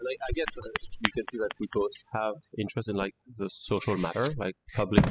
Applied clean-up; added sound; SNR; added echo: classical method spectral subtraction.